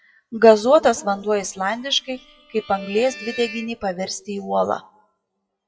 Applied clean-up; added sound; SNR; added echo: classical method WPE with log-MMSE.